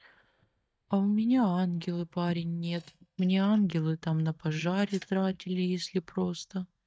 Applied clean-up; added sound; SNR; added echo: neural mask model DeepFilterNet 3.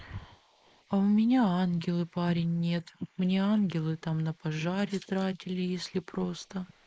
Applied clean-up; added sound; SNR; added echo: neural mask model Resemble Enhance denoiser.